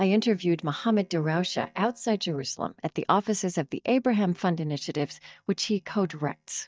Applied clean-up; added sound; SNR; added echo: neural mask model DeepFilterNet 3.